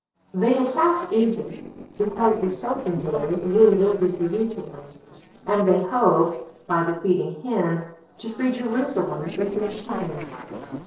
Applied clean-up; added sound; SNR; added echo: neural separator model SepFormer DNS4.